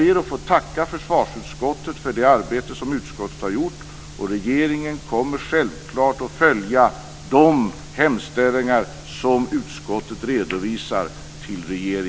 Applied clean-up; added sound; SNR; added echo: none; none; none; none.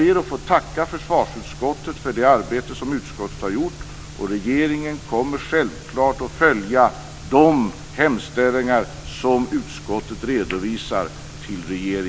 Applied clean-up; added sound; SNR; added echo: none; Motor vehicle (road); 20 dB; none.